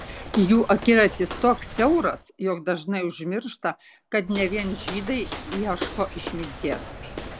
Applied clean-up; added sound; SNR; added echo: none; Walk, footsteps; 12 dB; none.